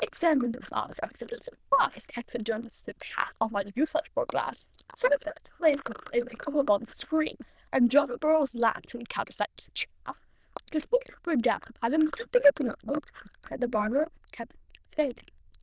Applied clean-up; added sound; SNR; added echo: neural diffusion model UNIVERSE++.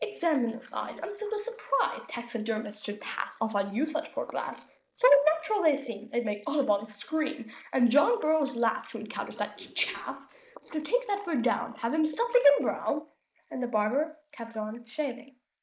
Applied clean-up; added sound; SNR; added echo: neural mask model Resemble Enhance denoiser.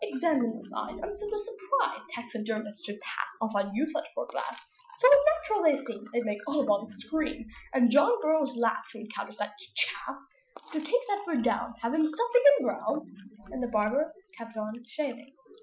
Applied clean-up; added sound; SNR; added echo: classical method Wiener filter.